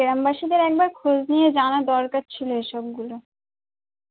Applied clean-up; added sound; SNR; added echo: none; none; none; none.